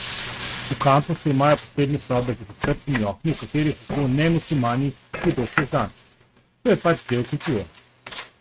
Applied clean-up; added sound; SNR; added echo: neural mask model RNNoise.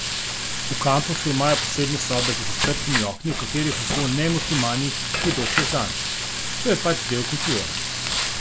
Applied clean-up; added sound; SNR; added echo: none; Frying (food); 0 dB; none.